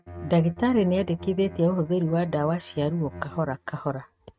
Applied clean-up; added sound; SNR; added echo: neural mask model RNNoise.